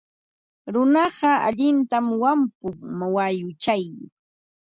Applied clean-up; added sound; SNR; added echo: none; none; none; none.